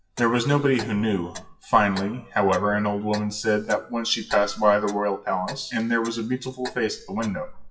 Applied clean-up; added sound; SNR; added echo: classical method WPE with log-MMSE.